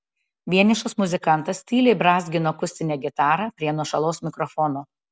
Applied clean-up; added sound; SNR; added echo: none; none; none; none.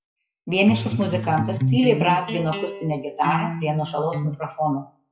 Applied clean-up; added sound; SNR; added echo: classical method WPE with log-MMSE.